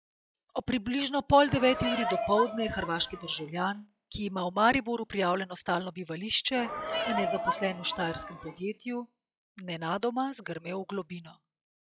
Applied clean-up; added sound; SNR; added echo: classical method log-MMSE.